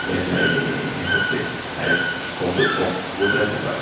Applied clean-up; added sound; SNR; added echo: none; Water / Bird; 0 dB; reverberation time 1.1 s.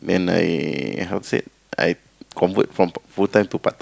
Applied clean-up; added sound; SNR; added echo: none; none; none; none.